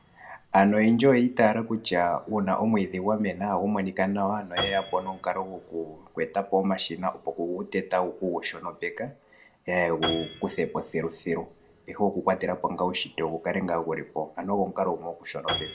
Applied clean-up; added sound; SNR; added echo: none; Piano; 15 dB; reverberation time 0.3 s.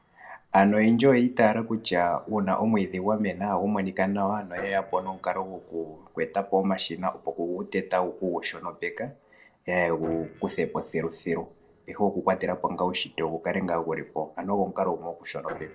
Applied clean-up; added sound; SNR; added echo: neural separator model SepFormer DNS4.